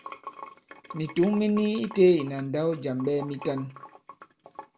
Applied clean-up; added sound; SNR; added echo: none; Sink (filling or washing) / Water; 18 dB; none.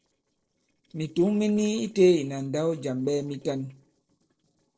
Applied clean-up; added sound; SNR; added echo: neural separator model SepFormer DNS4.